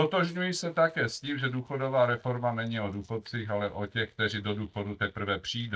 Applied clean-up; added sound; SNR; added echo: neural mask model DeepFilterNet 3.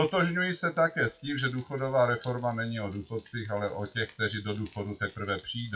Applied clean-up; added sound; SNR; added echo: classical method WPE with log-MMSE.